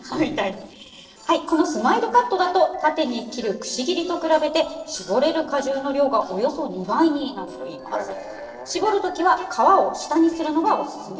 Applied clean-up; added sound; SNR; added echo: neural separator model SepFormer DNS4.